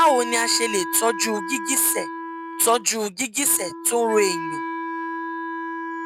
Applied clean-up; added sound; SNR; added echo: none; Wind instrument, woodwind instrument; 7 dB; none.